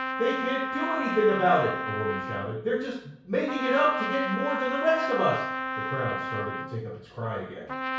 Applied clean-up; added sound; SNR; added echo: none; Trumpet; 4 dB; reverberation time 0.6 s.